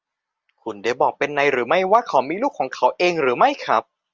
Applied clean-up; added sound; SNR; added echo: none; none; none; none.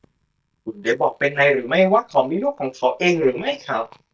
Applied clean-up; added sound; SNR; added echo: neural mask model DeepFilterNet 3.